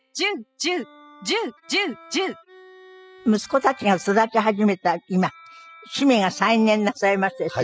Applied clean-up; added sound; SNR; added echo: classical method spectral subtraction.